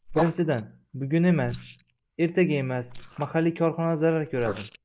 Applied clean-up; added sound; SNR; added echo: neural mask model Resemble Enhance denoiser.